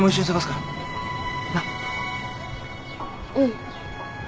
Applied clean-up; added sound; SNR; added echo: none; Scratching (performance technique); 18 dB; reverberation time 0.6 s.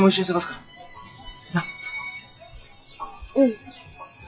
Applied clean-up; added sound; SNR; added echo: classical method WPE with log-MMSE.